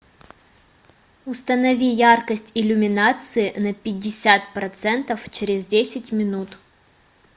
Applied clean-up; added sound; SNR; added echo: none; none; none; none.